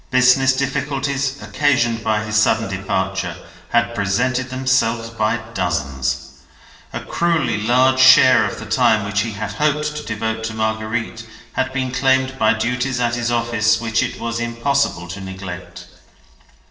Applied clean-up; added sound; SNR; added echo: none; none; none; reverberation time 0.9 s.